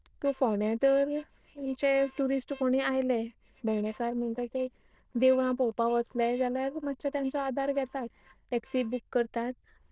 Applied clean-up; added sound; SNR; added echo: neural diffusion model UNIVERSE++.